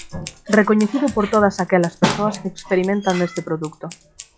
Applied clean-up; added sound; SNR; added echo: classical method log-MMSE.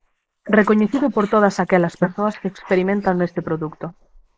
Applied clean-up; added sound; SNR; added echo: neural mask model Resemble Enhance denoiser.